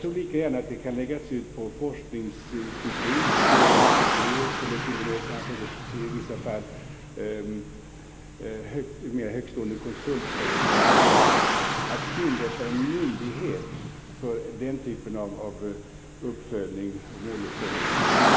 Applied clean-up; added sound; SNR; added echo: none; Car; -4 dB; reverberation time 2.5 s.